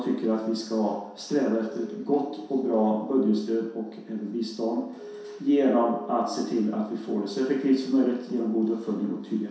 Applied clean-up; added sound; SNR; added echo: none; Siren; 14 dB; reverberation time 0.7 s.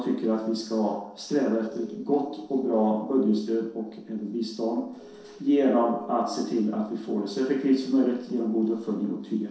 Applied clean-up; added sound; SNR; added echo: neural separator model SepFormer DNS4.